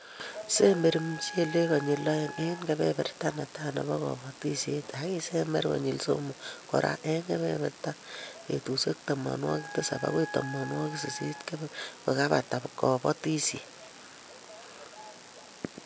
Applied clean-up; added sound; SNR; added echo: none; Wind instrument, woodwind instrument; 13 dB; none.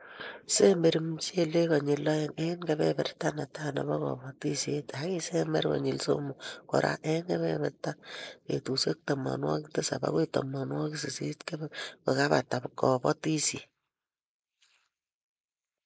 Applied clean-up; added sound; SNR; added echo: neural mask model Resemble Enhance denoiser.